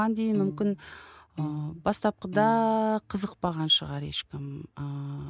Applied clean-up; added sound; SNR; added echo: none; Piano; 12 dB; none.